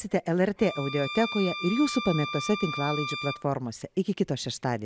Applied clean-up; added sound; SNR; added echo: none; Bowed string instrument; 8 dB; none.